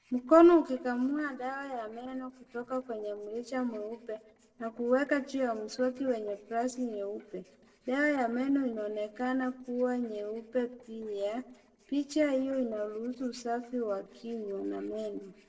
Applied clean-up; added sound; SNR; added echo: neural separator model SepFormer DNS4.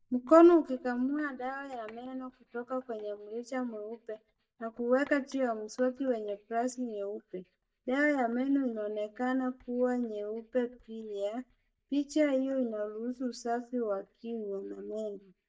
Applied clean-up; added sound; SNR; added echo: neural mask model DeepFilterNet 3.